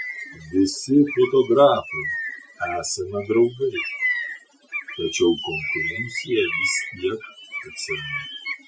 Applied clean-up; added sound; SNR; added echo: classical method Wiener filter.